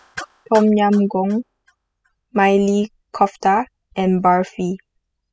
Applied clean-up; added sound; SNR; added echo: classical method spectral subtraction.